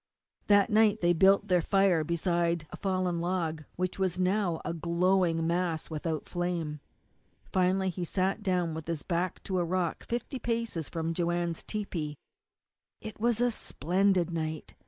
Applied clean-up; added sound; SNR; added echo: neural mask model Resemble Enhance denoiser.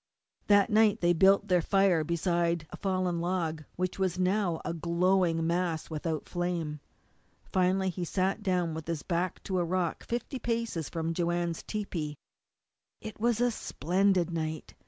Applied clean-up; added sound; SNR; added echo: none; none; none; none.